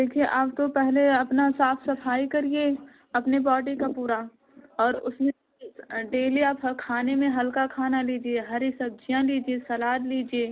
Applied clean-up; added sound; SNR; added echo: none; none; none; none.